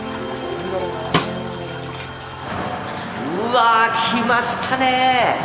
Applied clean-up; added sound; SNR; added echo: none; Snare drum; 5 dB; none.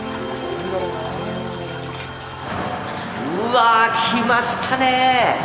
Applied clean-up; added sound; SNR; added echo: none; none; none; none.